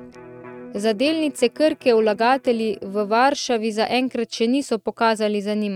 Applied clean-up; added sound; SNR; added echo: neural mask model RNNoise.